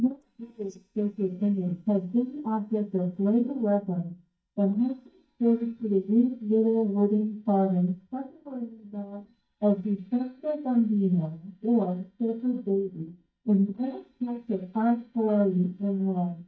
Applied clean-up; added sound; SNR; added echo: neural mask model DeepFilterNet 3.